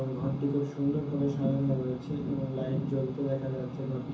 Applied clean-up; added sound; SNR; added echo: none; none; none; reverberation time 0.9 s.